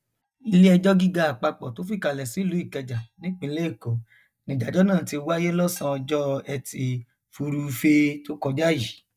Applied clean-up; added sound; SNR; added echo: neural mask model DeepFilterNet 3.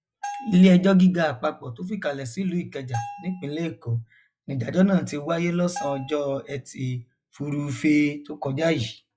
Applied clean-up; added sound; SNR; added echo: classical method log-MMSE.